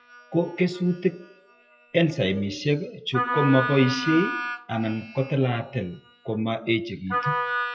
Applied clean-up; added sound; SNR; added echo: classical method WPE with log-MMSE.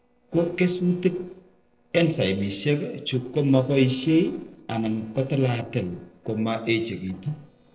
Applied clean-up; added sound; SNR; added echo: neural separator model SepFormer DNS4.